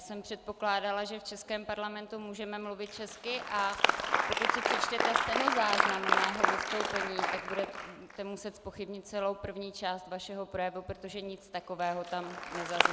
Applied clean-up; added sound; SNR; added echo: none; Applause; -2 dB; none.